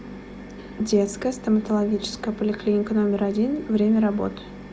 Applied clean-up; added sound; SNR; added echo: none; none; none; none.